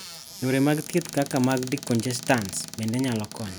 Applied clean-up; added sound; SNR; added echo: none; Squeak / Cupboard open or close; 13 dB; none.